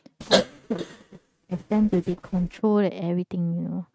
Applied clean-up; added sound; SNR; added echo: neural mask model RNNoise.